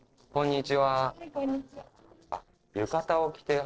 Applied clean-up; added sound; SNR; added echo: neural separator model SepFormer DNS4.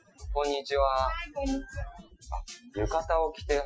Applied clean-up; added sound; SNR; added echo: classical method Wiener filter.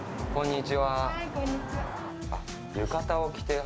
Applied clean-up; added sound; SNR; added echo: none; none; none; none.